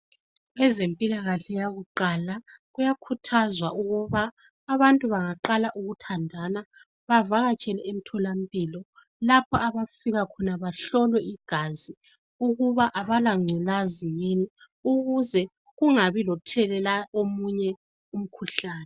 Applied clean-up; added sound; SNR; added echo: none; none; none; none.